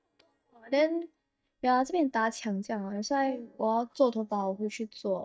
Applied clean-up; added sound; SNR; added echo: neural mask model DeepFilterNet 3.